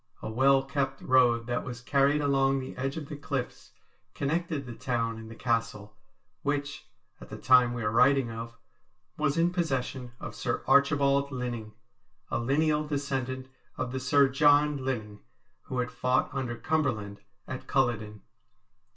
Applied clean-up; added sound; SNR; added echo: none; none; none; reverberation time 0.1 s.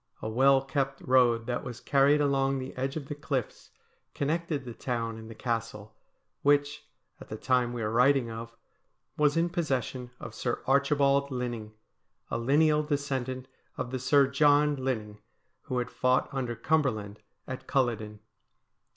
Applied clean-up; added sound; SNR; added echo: none; none; none; none.